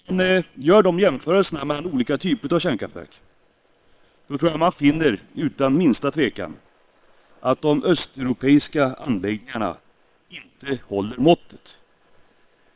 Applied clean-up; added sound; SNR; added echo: neural separator model SepFormer WHAM!.